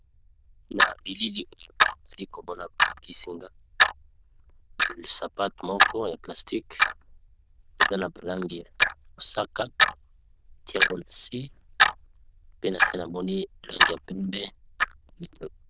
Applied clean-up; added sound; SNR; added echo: neural diffusion model UNIVERSE++.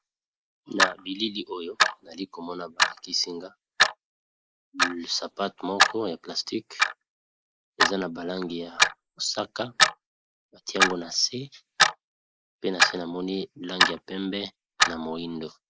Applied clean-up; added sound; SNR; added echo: neural mask model Resemble Enhance denoiser.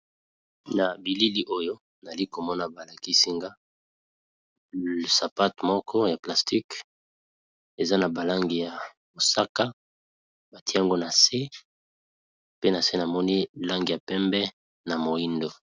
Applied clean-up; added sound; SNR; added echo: none; none; none; none.